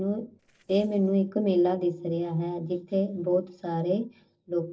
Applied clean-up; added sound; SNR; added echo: neural separator model SepFormer DNS4.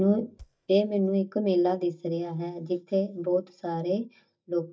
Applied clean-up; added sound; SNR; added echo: neural mask model DeepFilterNet 3.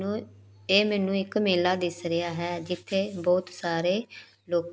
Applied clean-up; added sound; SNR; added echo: none; none; none; none.